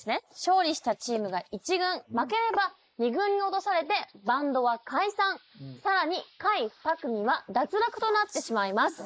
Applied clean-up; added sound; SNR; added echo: neural mask model Resemble Enhance denoiser.